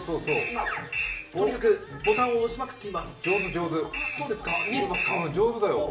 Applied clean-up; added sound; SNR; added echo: none; none; none; reverberation time 0.4 s.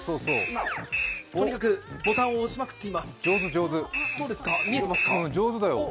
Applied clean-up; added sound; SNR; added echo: none; none; none; none.